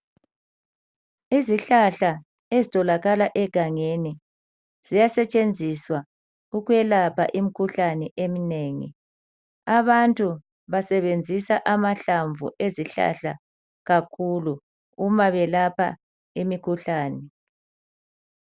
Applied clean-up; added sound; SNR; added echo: none; none; none; none.